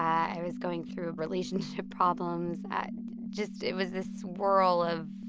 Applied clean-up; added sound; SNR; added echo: none; none; none; none.